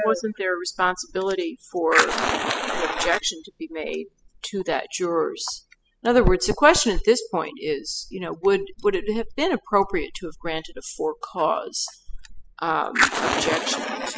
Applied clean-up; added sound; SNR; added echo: classical method spectral subtraction.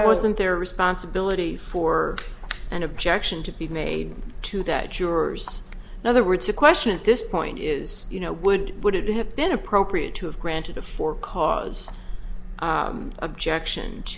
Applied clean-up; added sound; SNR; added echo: none; none; none; none.